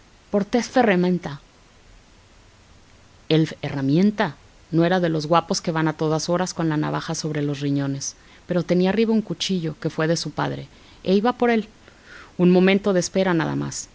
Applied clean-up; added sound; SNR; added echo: none; none; none; none.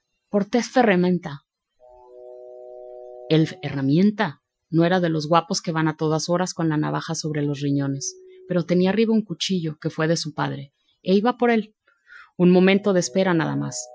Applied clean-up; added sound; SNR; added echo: classical method Wiener filter.